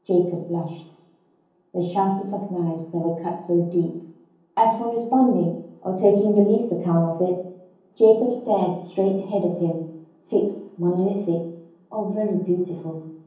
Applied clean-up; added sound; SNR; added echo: none; none; none; reverberation time 0.7 s.